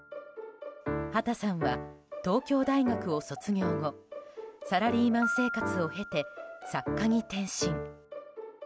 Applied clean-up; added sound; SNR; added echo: none; Piano; 13 dB; none.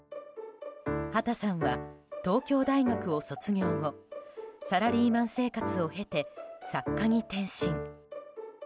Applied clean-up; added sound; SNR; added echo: none; none; none; none.